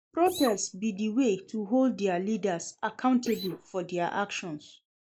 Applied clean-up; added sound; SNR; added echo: neural mask model Resemble Enhance denoiser.